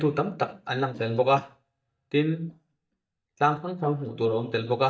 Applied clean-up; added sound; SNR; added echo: neural mask model DeepFilterNet 3.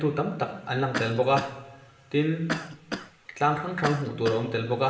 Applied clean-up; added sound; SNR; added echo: none; Cough; 9 dB; reverberation time 1.0 s.